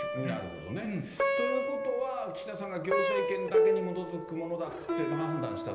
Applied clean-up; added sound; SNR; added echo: none; Plucked string instrument; -4 dB; reverberation time 1.4 s.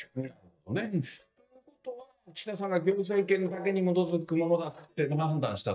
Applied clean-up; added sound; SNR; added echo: neural mask model DeepFilterNet 3.